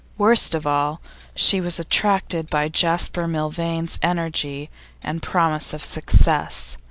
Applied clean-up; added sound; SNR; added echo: none; none; none; none.